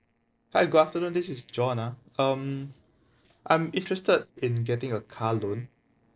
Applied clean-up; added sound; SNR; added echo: neural separator model SepFormer DNS4.